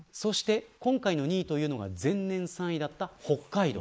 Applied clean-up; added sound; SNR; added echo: neural mask model Resemble Enhance denoiser.